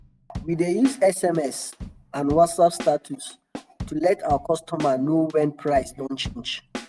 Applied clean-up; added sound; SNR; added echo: none; Drum / Drum kit; 15 dB; none.